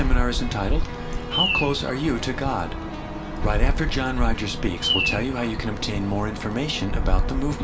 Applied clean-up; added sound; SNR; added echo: none; Bird vocalization, bird call, bird song; -2 dB; reverberation time 0.2 s.